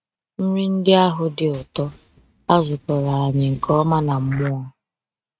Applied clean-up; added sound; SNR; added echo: neural mask model RNNoise.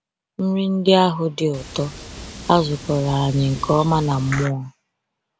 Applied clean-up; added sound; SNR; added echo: none; Water; 15 dB; none.